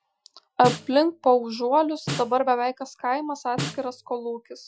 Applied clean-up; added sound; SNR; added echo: classical method Wiener filter.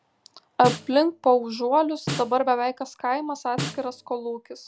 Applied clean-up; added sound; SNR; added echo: none; Snare drum; 11 dB; none.